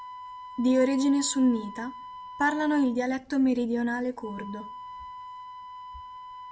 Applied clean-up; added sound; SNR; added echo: none; Wind instrument, woodwind instrument; 15 dB; none.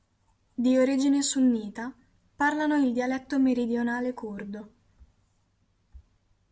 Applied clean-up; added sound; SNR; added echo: none; none; none; none.